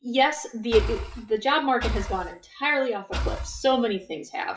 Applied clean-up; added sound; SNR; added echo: classical method WPE with log-MMSE.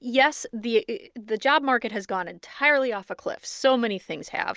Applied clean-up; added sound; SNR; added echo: none; none; none; none.